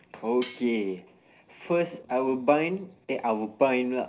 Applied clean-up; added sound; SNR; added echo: none; Cutlery, silverware; 20 dB; reverberation time 0.4 s.